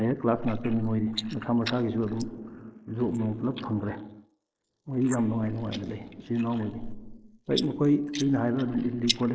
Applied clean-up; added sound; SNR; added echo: neural mask model Resemble Enhance denoiser.